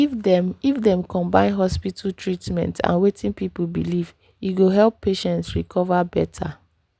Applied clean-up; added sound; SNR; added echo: none; none; none; none.